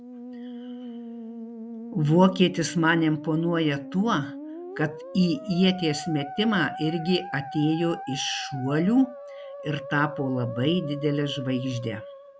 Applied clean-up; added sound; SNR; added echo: none; Musical instrument; 12 dB; none.